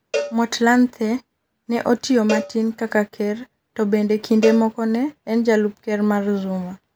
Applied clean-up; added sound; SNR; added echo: none; Cowbell; 12 dB; none.